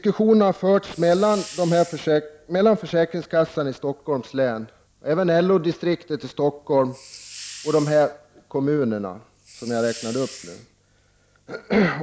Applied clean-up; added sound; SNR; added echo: none; Hiss; 18 dB; none.